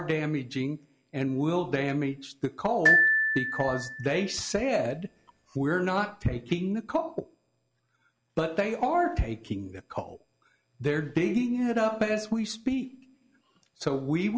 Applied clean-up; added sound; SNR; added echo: none; Glockenspiel; -1 dB; none.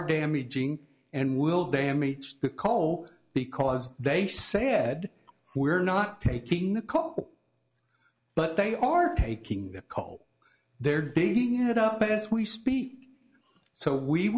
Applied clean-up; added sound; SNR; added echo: none; none; none; none.